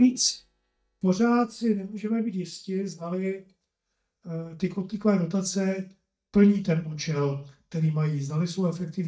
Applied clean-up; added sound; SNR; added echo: neural mask model DeepFilterNet 3.